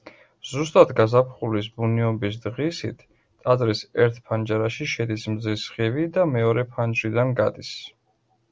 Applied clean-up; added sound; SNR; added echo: none; none; none; none.